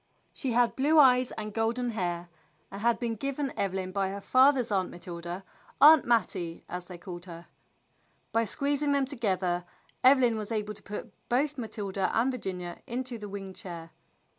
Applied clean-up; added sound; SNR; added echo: none; none; none; none.